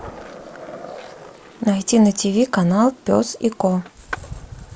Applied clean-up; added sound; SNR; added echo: none; Skateboard; 18 dB; none.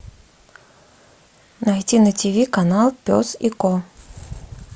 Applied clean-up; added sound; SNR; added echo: none; none; none; none.